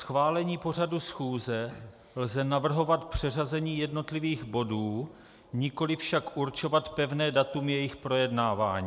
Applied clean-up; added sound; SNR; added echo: none; none; none; none.